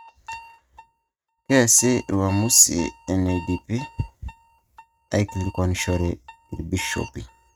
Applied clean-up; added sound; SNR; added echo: neural mask model RNNoise.